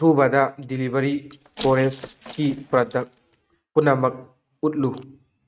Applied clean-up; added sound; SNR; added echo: neural mask model RNNoise.